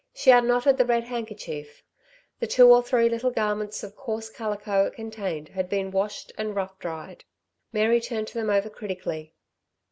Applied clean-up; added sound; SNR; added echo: none; none; none; none.